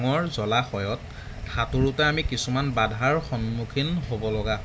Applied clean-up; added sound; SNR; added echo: none; none; none; none.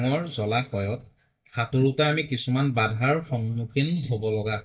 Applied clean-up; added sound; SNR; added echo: neural mask model DeepFilterNet 3.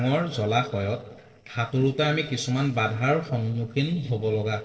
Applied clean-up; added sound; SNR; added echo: neural separator model SepFormer DNS4.